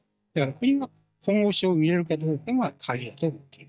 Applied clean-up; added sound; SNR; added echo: neural mask model DeepFilterNet 3.